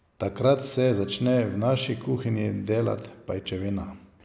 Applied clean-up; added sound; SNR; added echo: none; none; none; none.